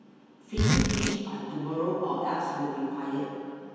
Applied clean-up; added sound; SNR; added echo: none; Zipper (clothing); -3 dB; reverberation time 2.1 s.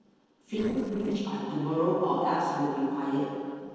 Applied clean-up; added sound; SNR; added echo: neural separator model SepFormer DNS4.